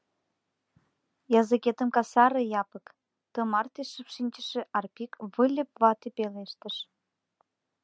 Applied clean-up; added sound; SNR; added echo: none; none; none; none.